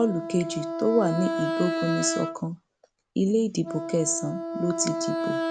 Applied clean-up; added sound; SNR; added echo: none; Wind instrument, woodwind instrument; 3 dB; none.